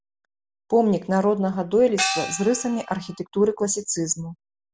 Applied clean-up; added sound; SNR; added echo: none; Gong; 5 dB; none.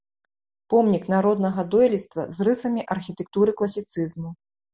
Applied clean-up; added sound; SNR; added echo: none; none; none; none.